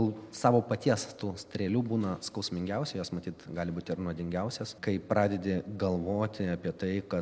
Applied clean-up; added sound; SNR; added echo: none; none; none; none.